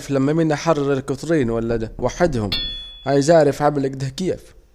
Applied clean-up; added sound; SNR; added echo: none; Knock + Hammer / Chink, clink; 14 dB; none.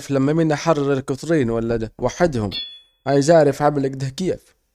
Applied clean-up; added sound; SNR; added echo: neural mask model RNNoise.